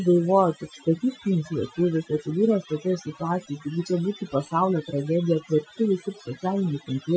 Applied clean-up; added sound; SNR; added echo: classical method Wiener filter.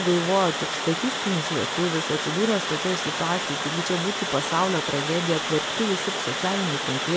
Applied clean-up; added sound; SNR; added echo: none; Water; 2 dB; none.